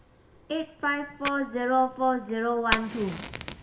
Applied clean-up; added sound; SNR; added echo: none; Fire; 7 dB; reverberation time 0.6 s.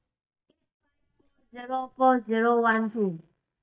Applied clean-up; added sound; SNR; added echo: neural mask model DeepFilterNet 3.